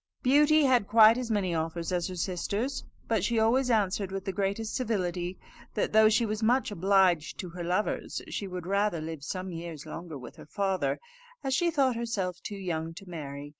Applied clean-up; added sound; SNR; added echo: none; none; none; none.